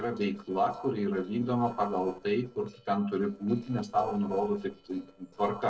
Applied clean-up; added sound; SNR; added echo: neural separator model SepFormer DNS4.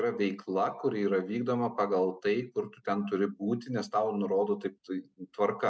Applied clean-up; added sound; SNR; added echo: none; none; none; none.